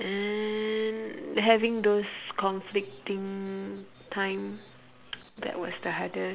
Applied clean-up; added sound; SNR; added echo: none; none; none; none.